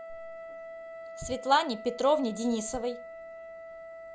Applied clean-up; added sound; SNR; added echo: none; Wind instrument, woodwind instrument; 12 dB; none.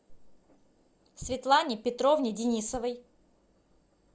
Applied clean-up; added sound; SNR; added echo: none; none; none; none.